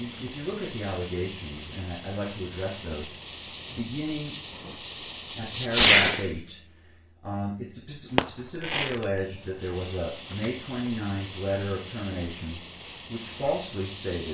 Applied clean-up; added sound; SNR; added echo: none; Fireworks; -3 dB; reverberation time 0.2 s.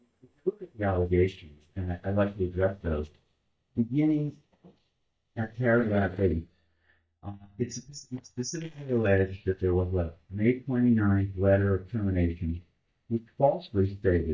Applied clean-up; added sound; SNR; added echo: neural mask model DeepFilterNet 3.